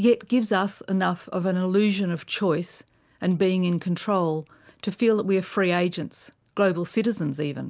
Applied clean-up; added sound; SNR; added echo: none; none; none; none.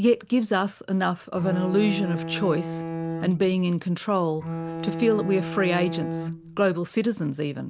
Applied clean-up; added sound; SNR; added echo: none; Bowed string instrument; 7 dB; none.